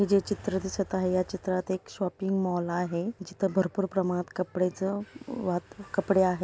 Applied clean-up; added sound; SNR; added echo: none; none; none; none.